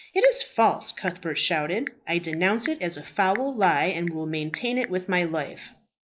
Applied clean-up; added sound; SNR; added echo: neural mask model Resemble Enhance denoiser.